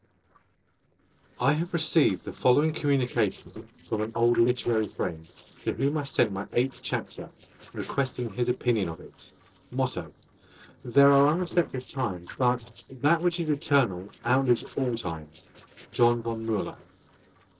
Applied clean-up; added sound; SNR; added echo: neural separator model SepFormer DNS4.